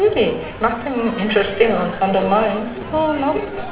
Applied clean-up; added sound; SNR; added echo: none; Crowd; 14 dB; reverberation time 1.7 s.